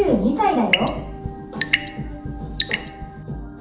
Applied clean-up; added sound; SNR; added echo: none; Drip / Sink (filling or washing) / Water tap, faucet / Water; 4 dB; reverberation time 0.5 s.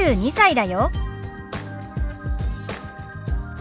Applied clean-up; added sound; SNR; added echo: none; none; none; none.